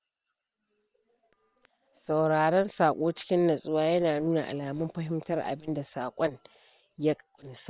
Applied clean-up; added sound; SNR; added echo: neural separator model SepFormer WHAM!.